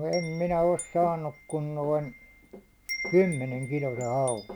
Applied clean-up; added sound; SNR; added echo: none; Wind chime; 13 dB; none.